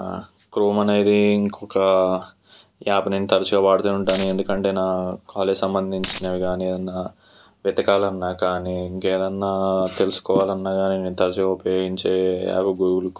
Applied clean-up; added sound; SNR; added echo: none; Coin (dropping); 11 dB; none.